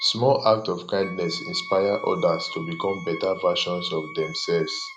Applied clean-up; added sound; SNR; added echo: none; Wind instrument, woodwind instrument; 15 dB; none.